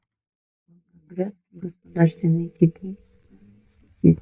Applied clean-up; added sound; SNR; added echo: neural mask model DeepFilterNet 3.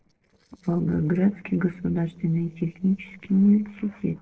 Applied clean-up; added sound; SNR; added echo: neural separator model SepFormer DNS4.